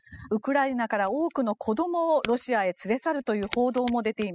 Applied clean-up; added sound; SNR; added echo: classical method spectral subtraction.